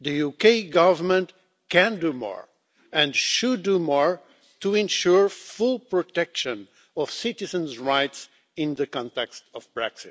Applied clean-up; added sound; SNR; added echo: none; none; none; none.